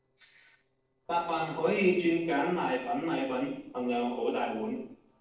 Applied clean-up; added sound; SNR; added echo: neural separator model SepFormer DNS4.